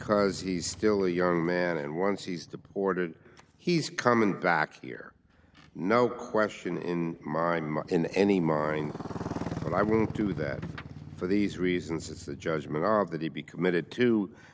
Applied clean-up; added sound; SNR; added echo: none; Motorcycle; 14 dB; none.